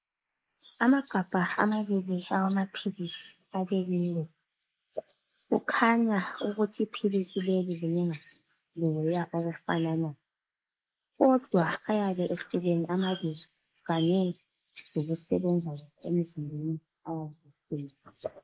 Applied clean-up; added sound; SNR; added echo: neural mask model Resemble Enhance denoiser.